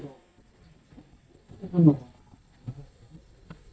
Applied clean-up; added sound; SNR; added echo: neural mask model DeepFilterNet 3.